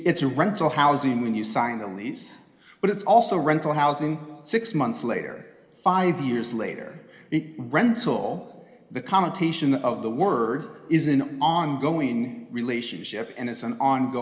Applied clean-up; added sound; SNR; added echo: none; none; none; reverberation time 1.4 s.